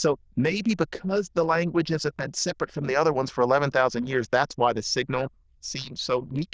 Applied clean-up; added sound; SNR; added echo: neural diffusion model UNIVERSE++.